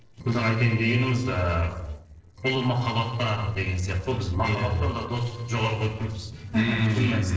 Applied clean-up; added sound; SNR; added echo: neural separator model SepFormer DNS4.